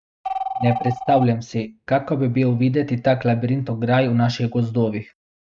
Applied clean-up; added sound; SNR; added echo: neural mask model RNNoise.